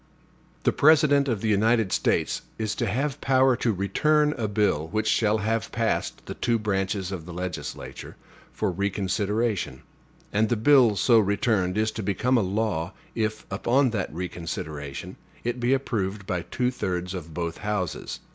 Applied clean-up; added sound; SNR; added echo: none; none; none; none.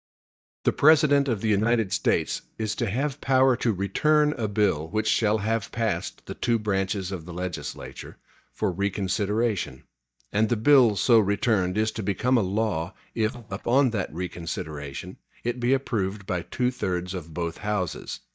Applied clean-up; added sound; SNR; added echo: neural mask model DeepFilterNet 3.